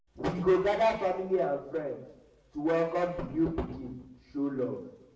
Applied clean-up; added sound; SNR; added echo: none; none; none; reverberation time 0.7 s.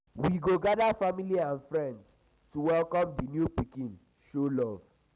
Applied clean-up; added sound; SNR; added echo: none; none; none; none.